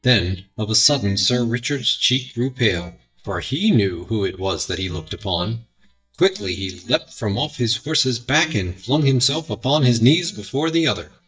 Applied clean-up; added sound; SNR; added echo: neural mask model DeepFilterNet 3.